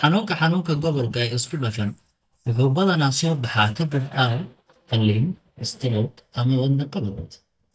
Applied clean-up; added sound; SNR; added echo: neural mask model DeepFilterNet 3.